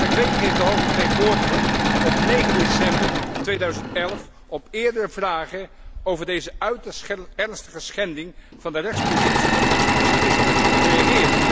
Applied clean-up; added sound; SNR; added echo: none; Engine / Mechanisms; -5 dB; none.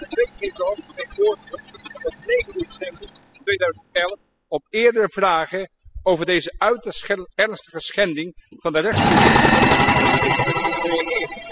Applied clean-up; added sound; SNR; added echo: classical method spectral subtraction.